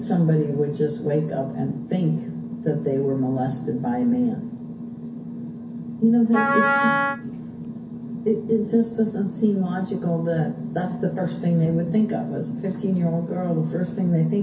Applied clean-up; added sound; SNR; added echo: none; Wind instrument, woodwind instrument; 0 dB; reverberation time 0.3 s.